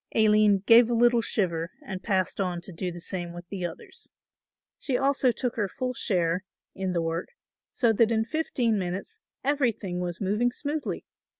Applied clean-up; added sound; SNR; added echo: none; none; none; none.